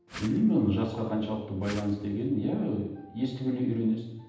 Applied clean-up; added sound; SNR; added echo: none; Whoosh, swoosh, swish; 15 dB; reverberation time 0.8 s.